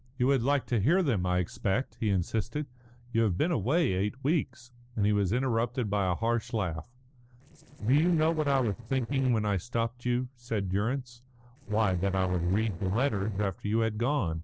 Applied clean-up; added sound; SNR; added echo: neural separator model SepFormer DNS4.